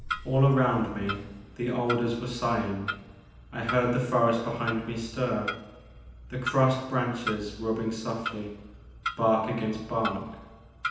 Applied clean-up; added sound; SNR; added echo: none; Clock; 11 dB; reverberation time 0.9 s.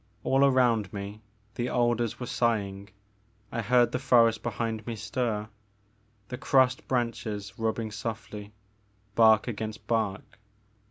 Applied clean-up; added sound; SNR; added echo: none; none; none; none.